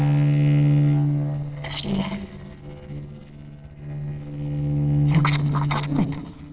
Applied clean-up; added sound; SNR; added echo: neural separator model SepFormer DNS4.